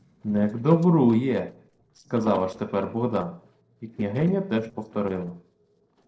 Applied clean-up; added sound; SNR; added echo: neural separator model SepFormer DNS4.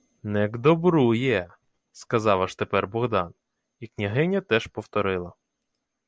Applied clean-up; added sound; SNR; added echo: none; none; none; none.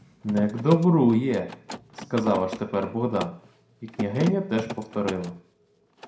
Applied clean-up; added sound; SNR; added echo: none; Mechanisms; 12 dB; reverberation time 0.4 s.